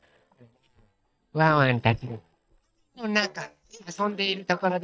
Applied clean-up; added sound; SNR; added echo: neural mask model DeepFilterNet 3.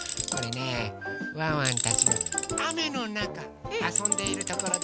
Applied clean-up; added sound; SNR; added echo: none; Tools; -2 dB; none.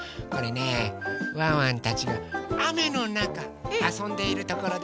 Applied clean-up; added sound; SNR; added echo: none; none; none; none.